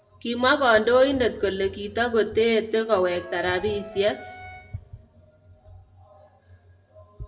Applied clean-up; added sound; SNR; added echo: none; Wind instrument, woodwind instrument; 17 dB; reverberation time 0.6 s.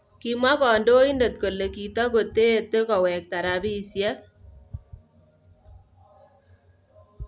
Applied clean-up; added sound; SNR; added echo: none; none; none; none.